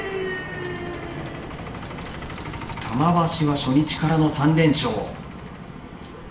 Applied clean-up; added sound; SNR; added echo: none; Truck; 12 dB; reverberation time 0.8 s.